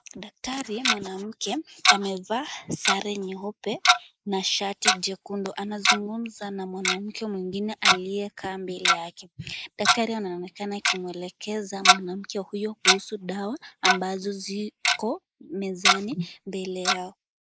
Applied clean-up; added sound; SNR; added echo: neural mask model Resemble Enhance denoiser.